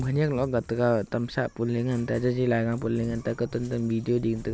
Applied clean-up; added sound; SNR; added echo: none; Cat; 19 dB; none.